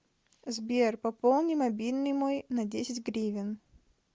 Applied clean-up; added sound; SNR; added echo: none; none; none; none.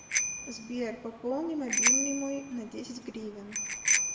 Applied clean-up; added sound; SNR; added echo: none; Bicycle bell; -4 dB; reverberation time 0.7 s.